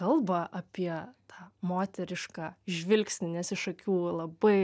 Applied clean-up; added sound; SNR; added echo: none; none; none; none.